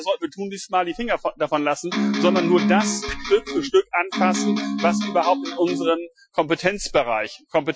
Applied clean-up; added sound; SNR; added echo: classical method Wiener filter.